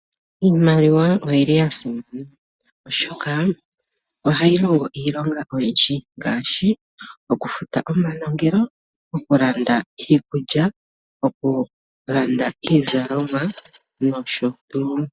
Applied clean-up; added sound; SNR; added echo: neural mask model DeepFilterNet 3.